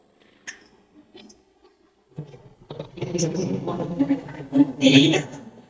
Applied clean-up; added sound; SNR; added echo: neural mask model DeepFilterNet 3.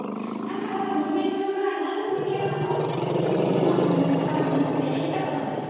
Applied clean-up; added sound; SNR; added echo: none; Growling; -1 dB; reverberation time 2.1 s.